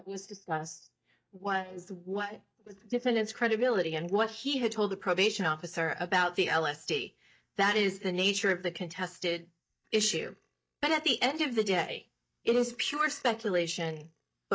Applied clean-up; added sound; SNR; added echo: neural mask model DeepFilterNet 3.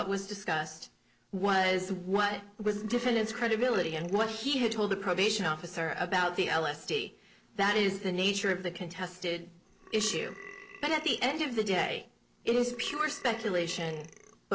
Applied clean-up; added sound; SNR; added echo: neural separator model SepFormer DNS4.